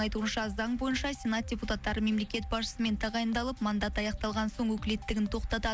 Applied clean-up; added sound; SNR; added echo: none; none; none; none.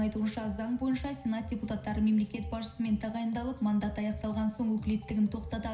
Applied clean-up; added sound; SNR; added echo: none; none; none; reverberation time 0.5 s.